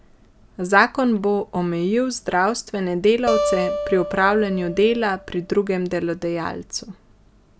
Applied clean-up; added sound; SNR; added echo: none; Acoustic guitar; 6 dB; none.